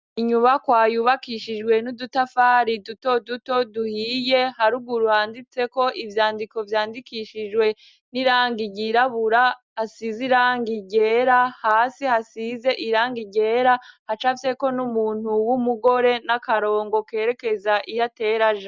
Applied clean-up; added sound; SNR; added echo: none; none; none; none.